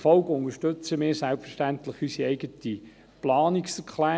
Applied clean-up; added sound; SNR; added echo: none; none; none; none.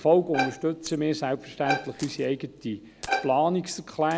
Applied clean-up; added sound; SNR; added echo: none; Coin (dropping) + Bowed string instrument; 8 dB; none.